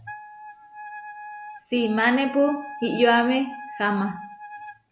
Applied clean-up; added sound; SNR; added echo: none; Wind instrument, woodwind instrument; 14 dB; none.